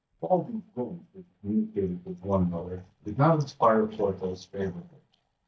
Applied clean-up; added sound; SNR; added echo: neural mask model DeepFilterNet 3.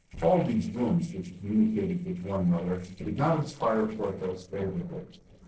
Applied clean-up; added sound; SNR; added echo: neural separator model SepFormer DNS4.